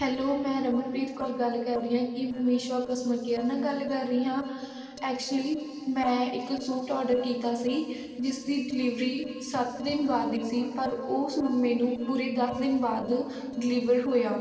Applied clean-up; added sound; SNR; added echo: neural separator model SepFormer DNS4.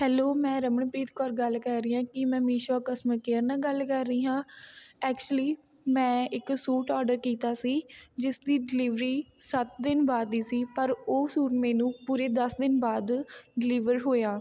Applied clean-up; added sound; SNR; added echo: none; none; none; none.